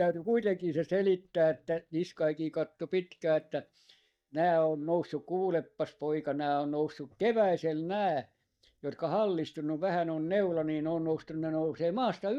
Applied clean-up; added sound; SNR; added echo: neural mask model DeepFilterNet 3.